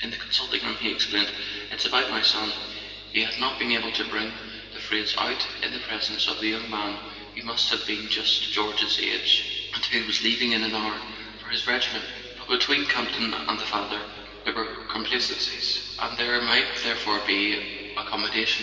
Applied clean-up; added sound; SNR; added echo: none; none; none; reverberation time 2.6 s.